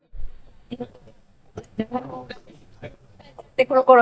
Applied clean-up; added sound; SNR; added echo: neural mask model DeepFilterNet 3.